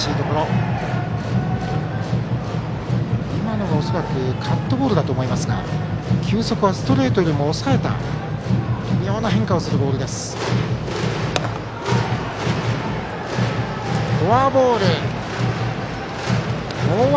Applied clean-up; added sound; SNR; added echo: none; none; none; none.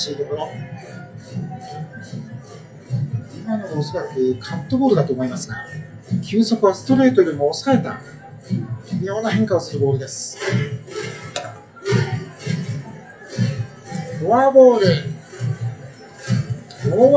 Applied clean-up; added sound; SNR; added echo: classical method WPE with log-MMSE.